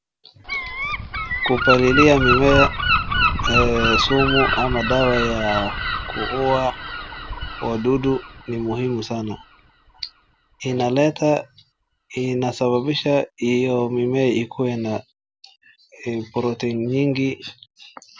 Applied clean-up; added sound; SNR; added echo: none; Gull, seagull; 4 dB; none.